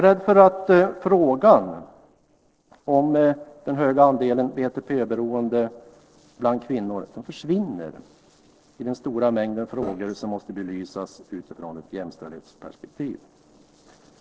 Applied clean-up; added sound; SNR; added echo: neural separator model SepFormer DNS4.